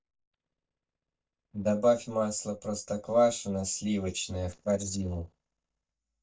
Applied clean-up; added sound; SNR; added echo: neural mask model DeepFilterNet 3.